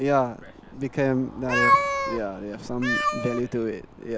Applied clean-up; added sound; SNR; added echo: none; Meow; 0 dB; none.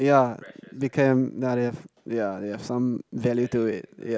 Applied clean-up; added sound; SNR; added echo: none; none; none; none.